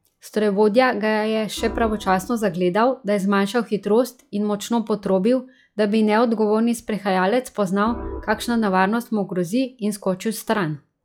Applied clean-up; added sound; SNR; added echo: classical method log-MMSE.